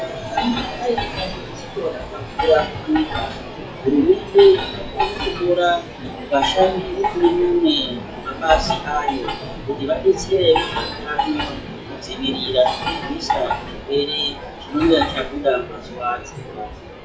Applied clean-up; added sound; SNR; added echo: classical method log-MMSE.